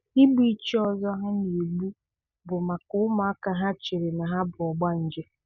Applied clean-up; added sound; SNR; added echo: none; none; none; none.